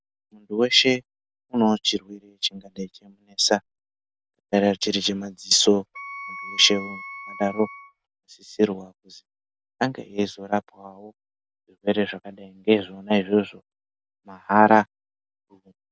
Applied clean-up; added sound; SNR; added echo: none; Wind instrument, woodwind instrument; 12 dB; none.